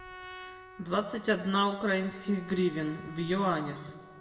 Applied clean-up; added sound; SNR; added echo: none; Trumpet; 17 dB; reverberation time 1.6 s.